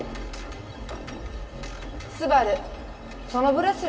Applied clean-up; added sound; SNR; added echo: none; none; none; reverberation time 2.9 s.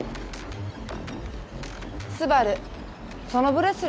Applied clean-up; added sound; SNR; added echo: none; none; none; none.